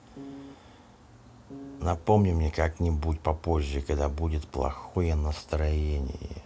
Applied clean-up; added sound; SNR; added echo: none; Piano; 14 dB; none.